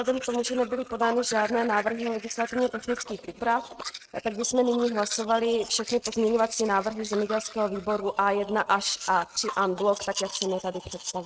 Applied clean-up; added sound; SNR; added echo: neural mask model RNNoise.